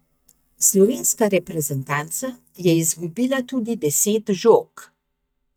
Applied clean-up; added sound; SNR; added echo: neural mask model DeepFilterNet 3.